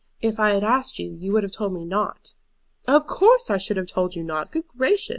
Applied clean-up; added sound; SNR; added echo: none; none; none; none.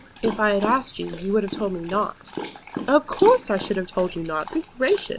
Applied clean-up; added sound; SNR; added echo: none; Dog; 12 dB; none.